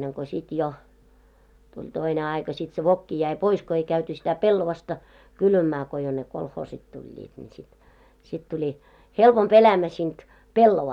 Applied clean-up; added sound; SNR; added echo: none; none; none; none.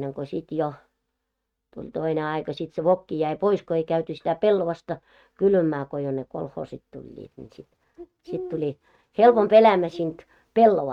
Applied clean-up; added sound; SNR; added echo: neural mask model RNNoise.